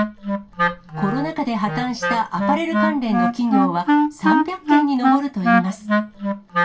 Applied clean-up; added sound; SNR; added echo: none; Wind instrument, woodwind instrument; -3 dB; reverberation time 0.2 s.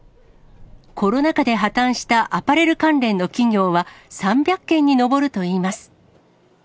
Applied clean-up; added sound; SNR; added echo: none; none; none; none.